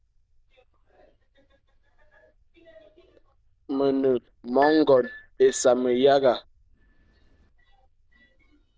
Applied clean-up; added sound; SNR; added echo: neural diffusion model UNIVERSE++.